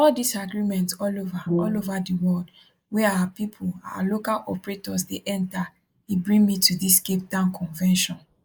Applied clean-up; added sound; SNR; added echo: neural mask model Resemble Enhance denoiser.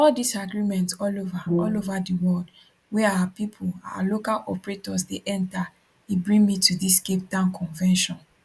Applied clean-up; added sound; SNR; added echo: none; Brass instrument; 2 dB; none.